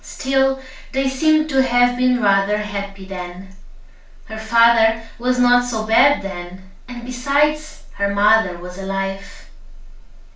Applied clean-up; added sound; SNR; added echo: none; none; none; reverberation time 0.3 s.